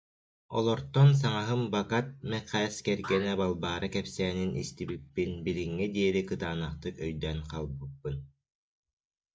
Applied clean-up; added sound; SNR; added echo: neural mask model DeepFilterNet 3.